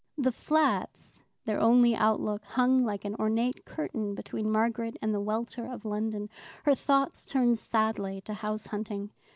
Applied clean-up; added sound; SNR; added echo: none; none; none; none.